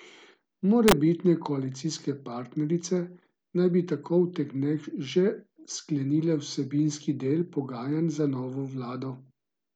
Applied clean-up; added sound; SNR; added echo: none; none; none; none.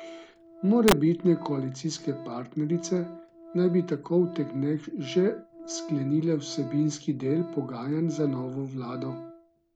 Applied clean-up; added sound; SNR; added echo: none; Organ; 15 dB; none.